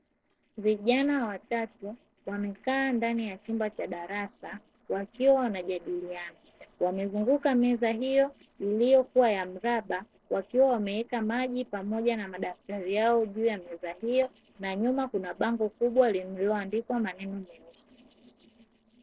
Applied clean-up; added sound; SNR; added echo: neural separator model SepFormer DNS4.